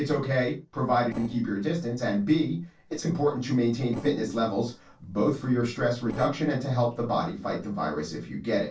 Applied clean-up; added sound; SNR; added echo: neural separator model SepFormer DNS4.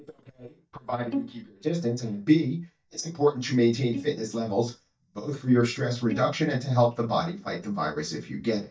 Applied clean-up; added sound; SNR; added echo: neural mask model DeepFilterNet 3.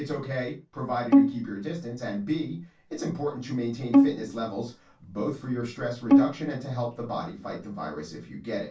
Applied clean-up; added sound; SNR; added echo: none; Bowed string instrument; -5 dB; reverberation time 0.2 s.